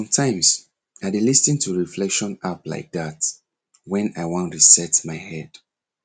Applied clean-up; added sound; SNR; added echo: none; none; none; none.